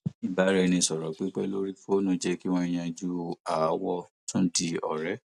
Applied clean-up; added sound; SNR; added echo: none; none; none; none.